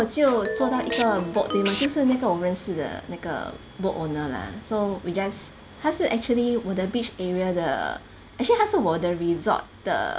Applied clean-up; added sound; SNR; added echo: none; Ringtone + Tools; 5 dB; none.